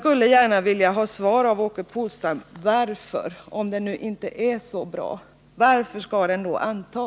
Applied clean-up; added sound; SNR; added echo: none; none; none; none.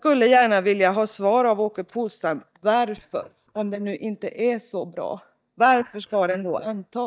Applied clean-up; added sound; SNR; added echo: neural mask model DeepFilterNet 3.